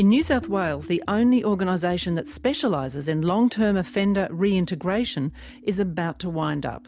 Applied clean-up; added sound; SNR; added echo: none; none; none; none.